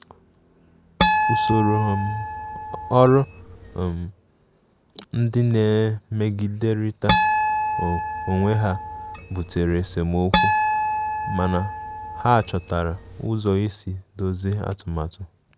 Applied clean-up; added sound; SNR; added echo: none; Harp; 1 dB; none.